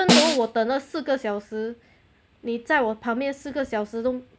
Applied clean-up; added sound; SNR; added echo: none; Snare drum; -3 dB; none.